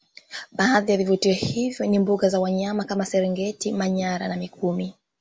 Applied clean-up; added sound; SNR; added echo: none; none; none; none.